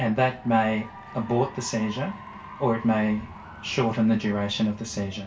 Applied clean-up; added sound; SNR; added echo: none; Applause / Cheering; 19 dB; reverberation time 0.2 s.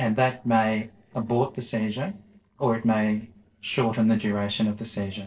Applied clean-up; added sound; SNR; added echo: neural separator model SepFormer DNS4.